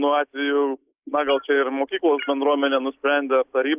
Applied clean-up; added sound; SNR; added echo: neural mask model Resemble Enhance denoiser.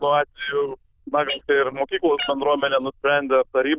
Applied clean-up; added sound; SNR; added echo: neural diffusion model UNIVERSE++.